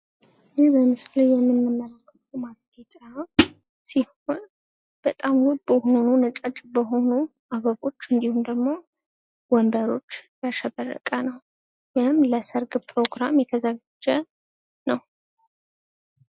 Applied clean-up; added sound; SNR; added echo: classical method log-MMSE.